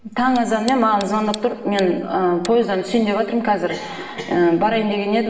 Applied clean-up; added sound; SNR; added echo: none; Tick; 19 dB; reverberation time 1.1 s.